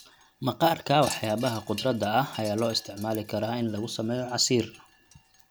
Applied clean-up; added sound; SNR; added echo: none; Wind chime; 18 dB; none.